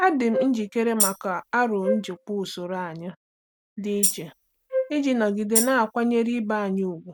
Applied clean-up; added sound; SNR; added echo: none; Tambourine + Wind instrument, woodwind instrument; 4 dB; none.